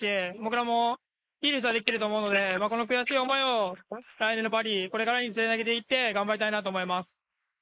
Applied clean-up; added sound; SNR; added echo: neural mask model Resemble Enhance denoiser.